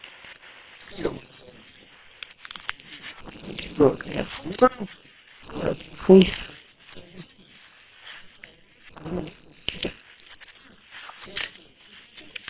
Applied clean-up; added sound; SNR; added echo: neural separator model SepFormer WHAM!.